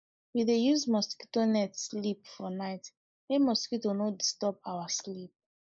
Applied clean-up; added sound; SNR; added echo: neural mask model Resemble Enhance denoiser.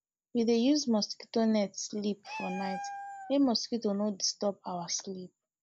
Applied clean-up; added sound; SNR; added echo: none; Meow; 13 dB; none.